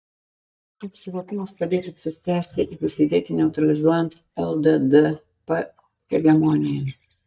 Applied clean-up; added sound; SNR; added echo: neural mask model DeepFilterNet 3.